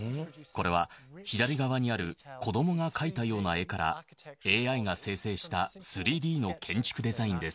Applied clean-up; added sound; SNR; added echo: none; none; none; none.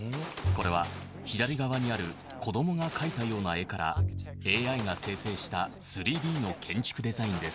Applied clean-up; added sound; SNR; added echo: none; Gunshot, gunfire + Bowed string instrument; 6 dB; none.